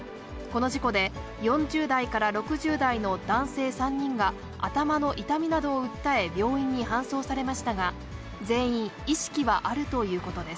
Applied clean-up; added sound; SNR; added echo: none; none; none; none.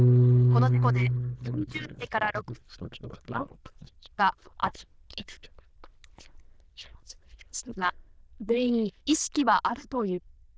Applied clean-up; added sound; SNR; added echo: neural diffusion model UNIVERSE++.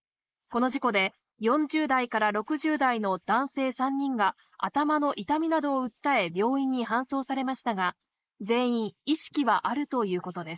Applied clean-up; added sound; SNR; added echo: neural mask model Resemble Enhance denoiser.